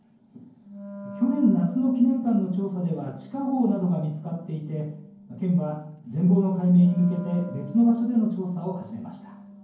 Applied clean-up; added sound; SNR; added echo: none; Wind instrument, woodwind instrument; 18 dB; reverberation time 0.9 s.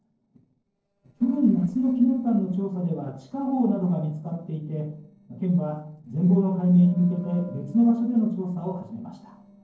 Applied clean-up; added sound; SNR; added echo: neural separator model SepFormer DNS4.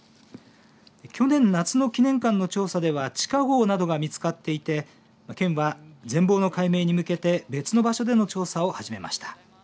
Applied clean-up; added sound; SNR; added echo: none; none; none; none.